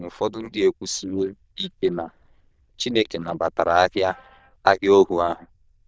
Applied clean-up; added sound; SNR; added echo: neural diffusion model UNIVERSE++.